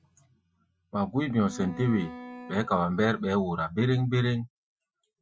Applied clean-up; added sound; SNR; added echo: classical method Wiener filter.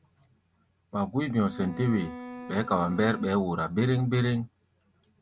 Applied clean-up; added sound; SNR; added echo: none; Bowed string instrument; 13 dB; none.